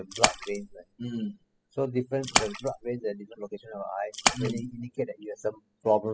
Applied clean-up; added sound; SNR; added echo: classical method spectral subtraction.